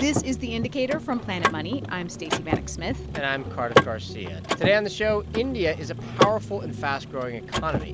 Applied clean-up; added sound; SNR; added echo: none; Mechanisms / Car; 1 dB; none.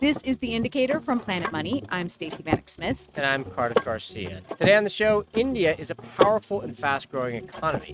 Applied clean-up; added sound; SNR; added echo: neural mask model RNNoise.